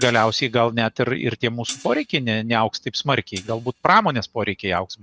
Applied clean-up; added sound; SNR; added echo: neural mask model RNNoise.